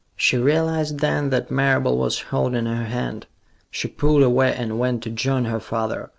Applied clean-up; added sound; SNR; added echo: none; none; none; none.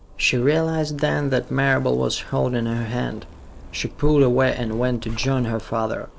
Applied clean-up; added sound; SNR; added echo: none; Zipper (clothing); 15 dB; none.